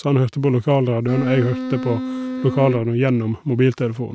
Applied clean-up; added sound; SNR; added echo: none; Wind instrument, woodwind instrument; 7 dB; none.